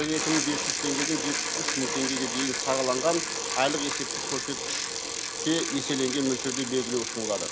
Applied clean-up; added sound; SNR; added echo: none; Bicycle; 1 dB; none.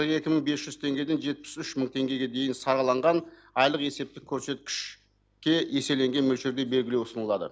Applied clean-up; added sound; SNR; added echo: none; none; none; none.